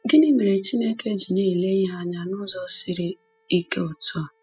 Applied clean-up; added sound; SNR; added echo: classical method spectral subtraction.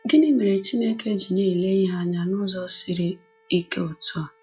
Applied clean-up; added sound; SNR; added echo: classical method log-MMSE.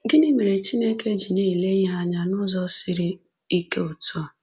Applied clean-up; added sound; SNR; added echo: none; none; none; none.